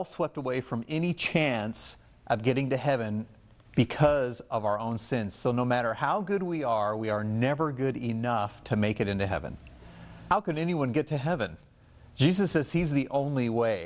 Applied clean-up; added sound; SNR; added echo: none; none; none; none.